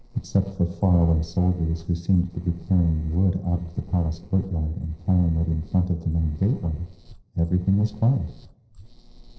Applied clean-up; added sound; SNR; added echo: neural separator model SepFormer DNS4.